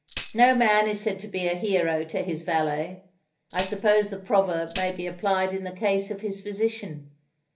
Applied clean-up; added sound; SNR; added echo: none; Tambourine; -5 dB; reverberation time 0.3 s.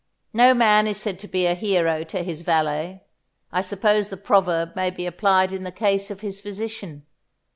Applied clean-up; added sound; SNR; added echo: none; none; none; none.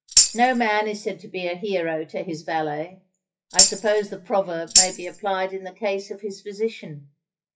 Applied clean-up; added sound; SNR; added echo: classical method WPE with log-MMSE.